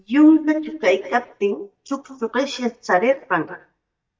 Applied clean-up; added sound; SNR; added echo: neural mask model DeepFilterNet 3.